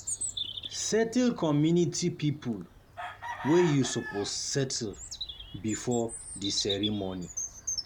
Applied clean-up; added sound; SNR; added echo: none; Chicken, rooster + Bird vocalization, bird call, bird song; 9 dB; none.